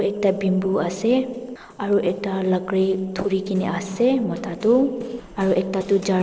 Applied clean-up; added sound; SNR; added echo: neural separator model SepFormer DNS4.